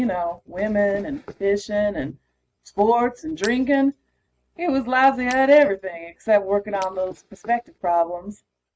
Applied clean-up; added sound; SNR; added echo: neural mask model RNNoise.